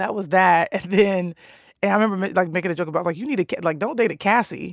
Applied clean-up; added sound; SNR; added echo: none; none; none; none.